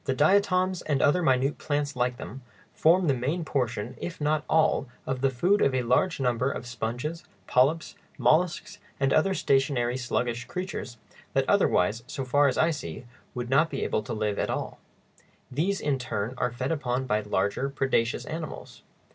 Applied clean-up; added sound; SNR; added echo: none; none; none; none.